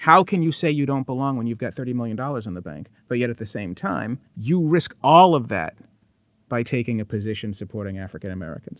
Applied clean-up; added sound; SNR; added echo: none; none; none; none.